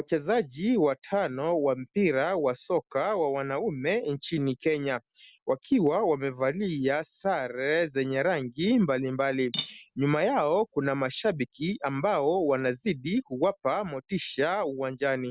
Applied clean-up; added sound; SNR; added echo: none; Cutlery, silverware / Dishes, pots, and pans; 14 dB; none.